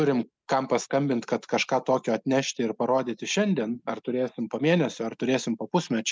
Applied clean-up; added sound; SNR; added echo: none; none; none; none.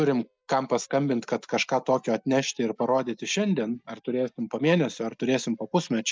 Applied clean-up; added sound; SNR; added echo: neural mask model DeepFilterNet 3.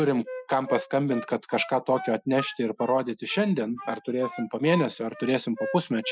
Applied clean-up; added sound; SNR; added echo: classical method Wiener filter.